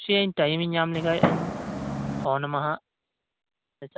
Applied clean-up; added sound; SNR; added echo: none; Fireworks; -1 dB; none.